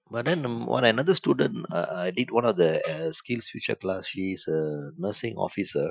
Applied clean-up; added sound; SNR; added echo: classical method Wiener filter.